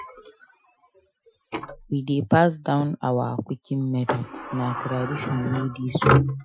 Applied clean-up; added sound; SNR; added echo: classical method Wiener filter.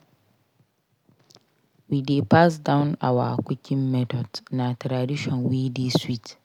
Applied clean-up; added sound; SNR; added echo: none; none; none; none.